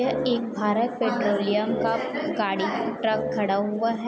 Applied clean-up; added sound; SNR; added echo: none; Wind instrument, woodwind instrument; 8 dB; none.